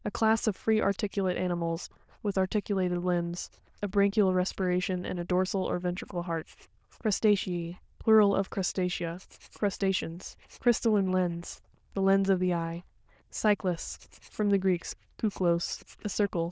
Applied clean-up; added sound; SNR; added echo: neural diffusion model UNIVERSE++.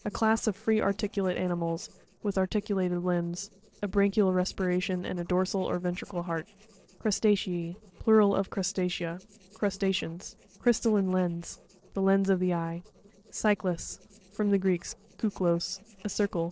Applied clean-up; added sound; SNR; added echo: neural separator model SepFormer DNS4.